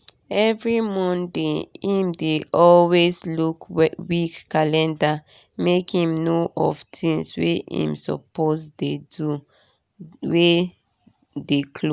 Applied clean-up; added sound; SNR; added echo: none; none; none; none.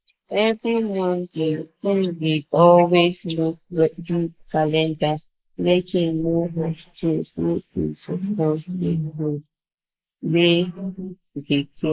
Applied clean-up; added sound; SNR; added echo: neural mask model Resemble Enhance denoiser.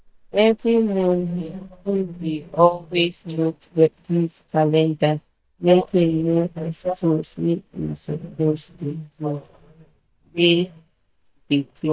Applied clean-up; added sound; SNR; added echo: neural mask model DeepFilterNet 3.